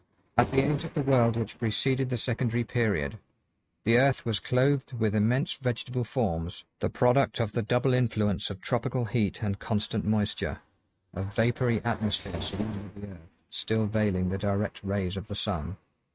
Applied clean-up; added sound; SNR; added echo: neural mask model RNNoise.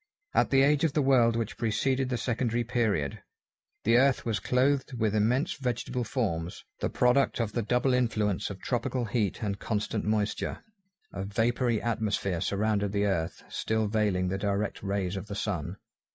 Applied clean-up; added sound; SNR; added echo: none; none; none; none.